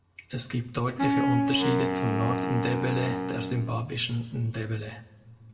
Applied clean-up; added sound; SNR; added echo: none; Wind instrument, woodwind instrument; -1 dB; reverberation time 1.0 s.